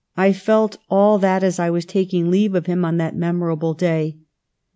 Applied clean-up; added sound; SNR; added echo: none; none; none; none.